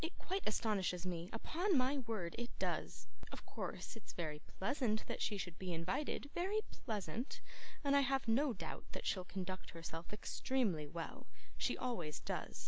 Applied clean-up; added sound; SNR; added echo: none; none; none; none.